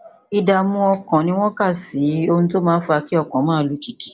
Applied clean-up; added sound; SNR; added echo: none; none; none; none.